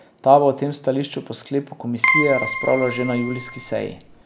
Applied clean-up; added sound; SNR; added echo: none; Keyboard (musical); 3 dB; none.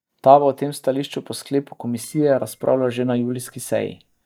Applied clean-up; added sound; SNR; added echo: neural mask model DeepFilterNet 3.